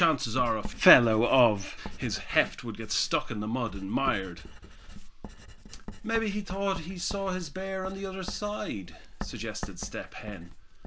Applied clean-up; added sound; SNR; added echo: none; Writing; 10 dB; none.